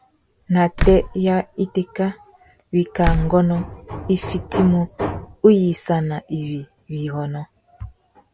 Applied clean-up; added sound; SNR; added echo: none; Slam; 4 dB; none.